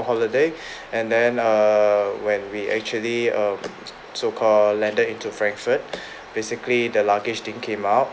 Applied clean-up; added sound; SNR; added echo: none; none; none; none.